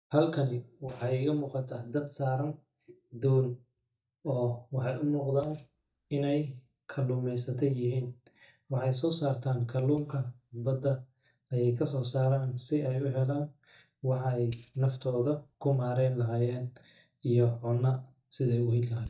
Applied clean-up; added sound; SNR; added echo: neural mask model DeepFilterNet 3.